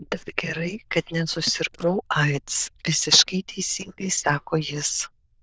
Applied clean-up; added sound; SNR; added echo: neural diffusion model UNIVERSE++.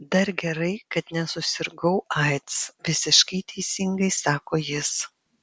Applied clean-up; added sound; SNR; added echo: none; none; none; none.